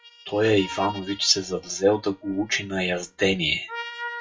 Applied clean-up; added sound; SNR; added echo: classical method WPE with log-MMSE.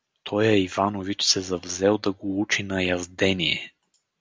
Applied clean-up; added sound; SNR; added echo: none; none; none; none.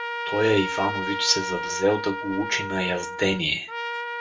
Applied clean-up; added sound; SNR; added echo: none; Trumpet; 5 dB; reverberation time 0.2 s.